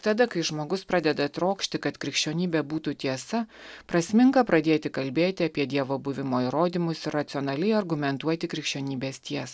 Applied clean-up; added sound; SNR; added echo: none; none; none; none.